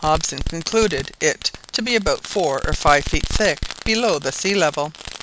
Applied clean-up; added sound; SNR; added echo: none; Fireworks; 7 dB; none.